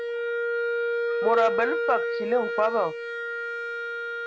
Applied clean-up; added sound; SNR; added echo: none; Wind instrument, woodwind instrument; -1 dB; none.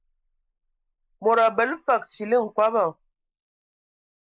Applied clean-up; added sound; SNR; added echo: neural mask model Resemble Enhance denoiser.